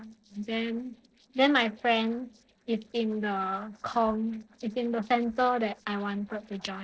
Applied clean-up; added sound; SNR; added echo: neural separator model SepFormer DNS4.